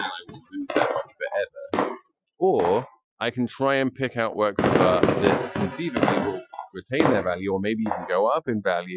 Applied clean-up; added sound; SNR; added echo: classical method Wiener filter.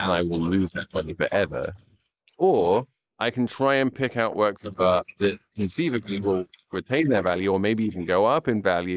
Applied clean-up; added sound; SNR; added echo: neural mask model Resemble Enhance denoiser.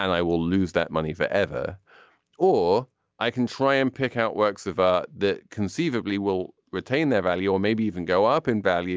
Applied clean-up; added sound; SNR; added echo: none; none; none; none.